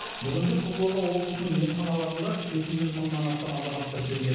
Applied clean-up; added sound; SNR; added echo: none; Rattle (instrument); 12 dB; reverberation time 1.1 s.